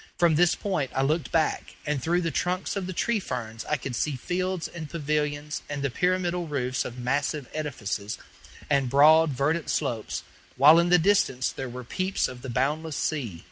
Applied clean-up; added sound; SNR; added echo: none; none; none; none.